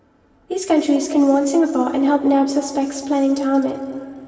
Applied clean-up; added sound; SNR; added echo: none; none; none; reverberation time 2.3 s.